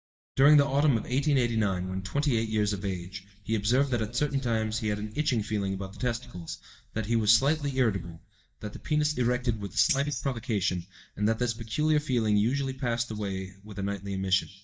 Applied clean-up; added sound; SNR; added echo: neural mask model DeepFilterNet 3.